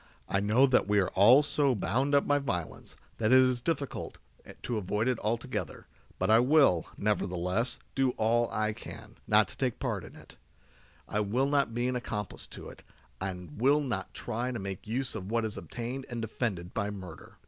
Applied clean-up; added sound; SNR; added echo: none; none; none; none.